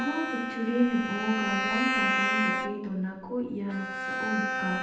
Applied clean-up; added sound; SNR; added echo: none; Bowed string instrument; 0 dB; reverberation time 0.9 s.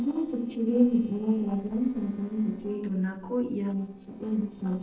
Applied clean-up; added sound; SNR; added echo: neural separator model SepFormer DNS4.